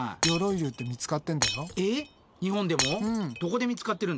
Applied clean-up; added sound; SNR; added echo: none; Shatter; 5 dB; none.